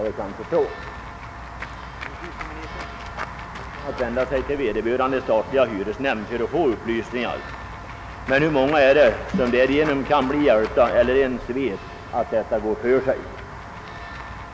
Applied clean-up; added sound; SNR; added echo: none; Walk, footsteps / Run / Bell; 12 dB; none.